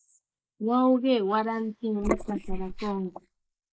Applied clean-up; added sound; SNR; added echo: neural mask model Resemble Enhance denoiser.